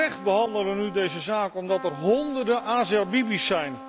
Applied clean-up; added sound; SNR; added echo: none; Trumpet; 15 dB; none.